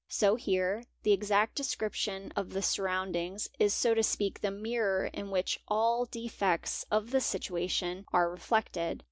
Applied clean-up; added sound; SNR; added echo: none; none; none; none.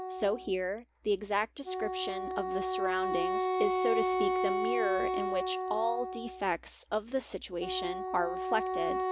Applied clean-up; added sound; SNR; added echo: none; Wind instrument, woodwind instrument; 0 dB; none.